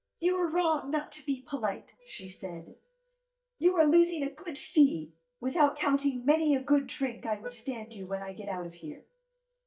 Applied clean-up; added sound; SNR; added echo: neural mask model DeepFilterNet 3.